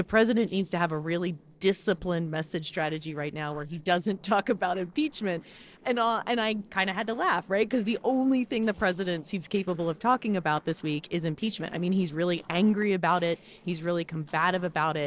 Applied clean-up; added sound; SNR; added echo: neural separator model SepFormer DNS4.